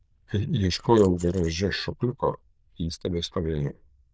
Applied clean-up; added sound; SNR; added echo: neural diffusion model UNIVERSE++.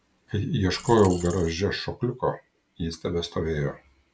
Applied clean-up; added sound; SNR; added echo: none; Coin (dropping); 16 dB; none.